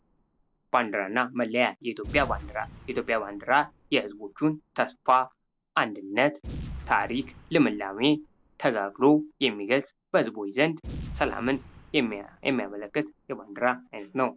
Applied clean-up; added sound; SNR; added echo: none; Boom; 17 dB; none.